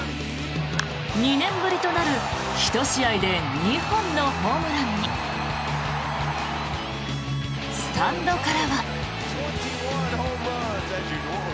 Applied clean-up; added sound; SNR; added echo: none; none; none; none.